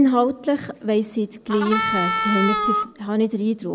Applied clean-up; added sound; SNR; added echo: none; Harmonica; 1 dB; none.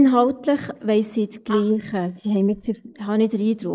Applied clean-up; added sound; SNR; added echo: neural mask model Resemble Enhance denoiser.